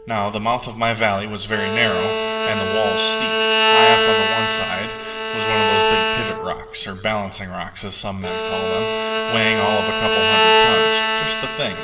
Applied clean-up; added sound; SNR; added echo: none; Bowed string instrument; -4 dB; reverberation time 2.6 s.